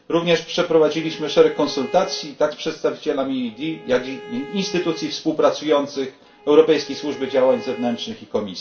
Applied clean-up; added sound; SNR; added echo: none; Bowed string instrument; 18 dB; reverberation time 0.3 s.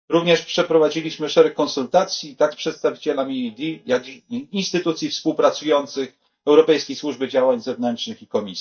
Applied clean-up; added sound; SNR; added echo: neural mask model DeepFilterNet 3.